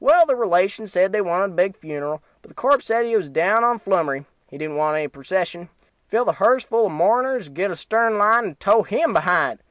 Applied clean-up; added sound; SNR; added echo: none; none; none; none.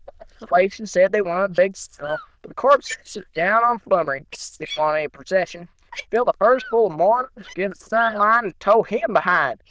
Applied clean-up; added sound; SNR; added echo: neural diffusion model UNIVERSE++.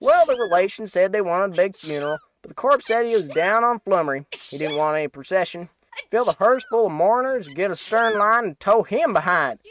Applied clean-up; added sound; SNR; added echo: neural mask model RNNoise.